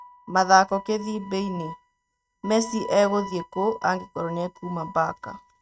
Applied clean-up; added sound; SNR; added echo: neural mask model RNNoise.